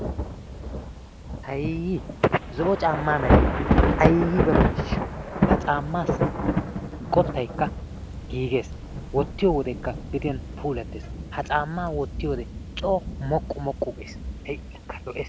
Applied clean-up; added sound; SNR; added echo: none; Thunder / Rain; -1 dB; none.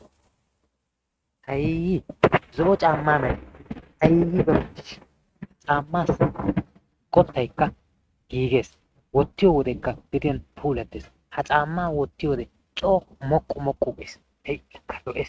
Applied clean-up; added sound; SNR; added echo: neural mask model RNNoise.